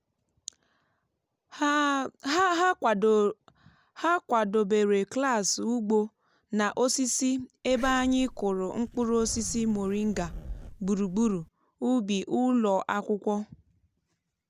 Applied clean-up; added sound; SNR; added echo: none; Zipper (clothing); 14 dB; none.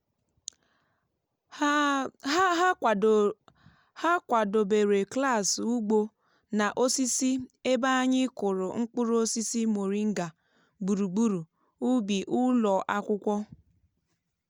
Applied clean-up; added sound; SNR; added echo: none; none; none; none.